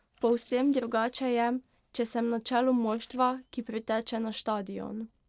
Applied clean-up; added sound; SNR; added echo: neural separator model SepFormer DNS4.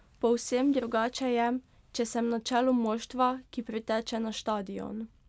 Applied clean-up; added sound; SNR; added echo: none; none; none; none.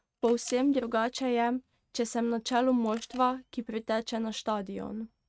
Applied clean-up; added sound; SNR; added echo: neural mask model RNNoise.